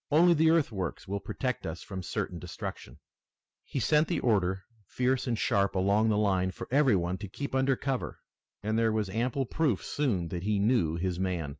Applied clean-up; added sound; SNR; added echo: none; none; none; none.